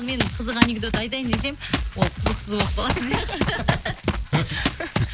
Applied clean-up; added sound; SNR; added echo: none; Run; 1 dB; none.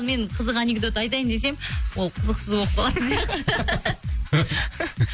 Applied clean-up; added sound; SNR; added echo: none; none; none; none.